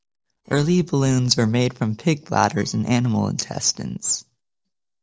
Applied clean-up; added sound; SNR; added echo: neural separator model SepFormer DNS4.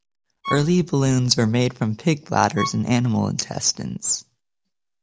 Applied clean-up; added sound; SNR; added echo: none; Bowed string instrument; 13 dB; none.